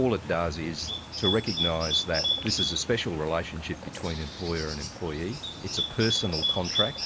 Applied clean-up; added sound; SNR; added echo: none; Bird; 2 dB; none.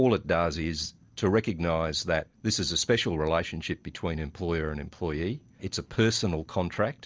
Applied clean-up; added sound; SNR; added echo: none; none; none; none.